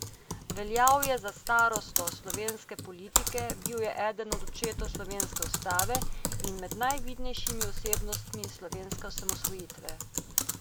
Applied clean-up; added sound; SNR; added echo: none; Typing; 1 dB; none.